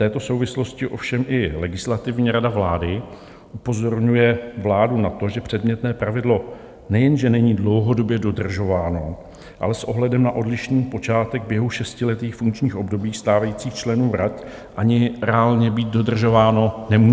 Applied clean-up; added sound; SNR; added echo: none; none; none; none.